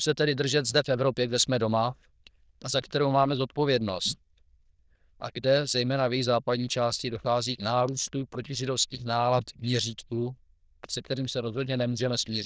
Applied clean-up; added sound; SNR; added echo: neural diffusion model UNIVERSE++.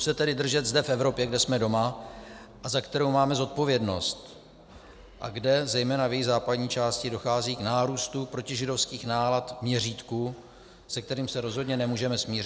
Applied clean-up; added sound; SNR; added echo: none; none; none; none.